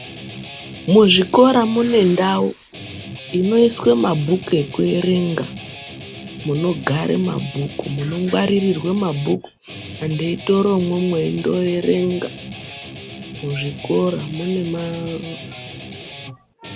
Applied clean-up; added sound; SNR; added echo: none; Guitar + Respiratory sounds; 12 dB; none.